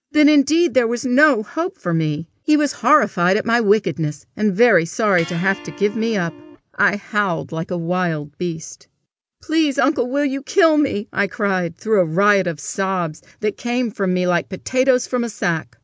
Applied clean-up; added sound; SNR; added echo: none; Electric guitar; 20 dB; none.